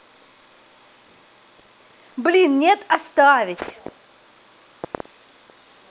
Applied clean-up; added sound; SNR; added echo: none; none; none; none.